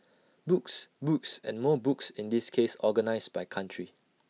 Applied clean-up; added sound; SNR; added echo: none; none; none; none.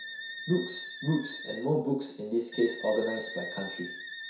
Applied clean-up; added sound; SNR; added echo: none; Wind instrument, woodwind instrument; 9 dB; reverberation time 0.6 s.